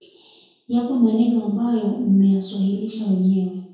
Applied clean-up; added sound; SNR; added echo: none; none; none; reverberation time 0.6 s.